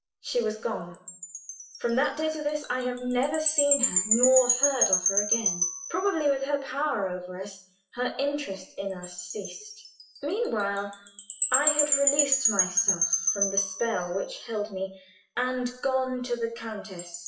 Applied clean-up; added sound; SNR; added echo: classical method WPE with log-MMSE.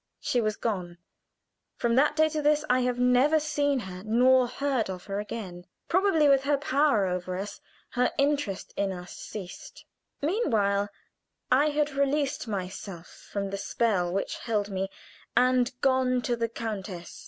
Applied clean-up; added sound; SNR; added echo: none; none; none; none.